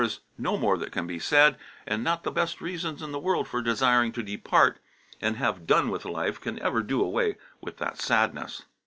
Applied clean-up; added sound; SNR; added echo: none; none; none; none.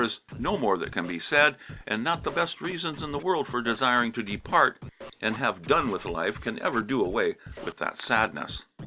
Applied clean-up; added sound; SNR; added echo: none; Scratching (performance technique); 16 dB; none.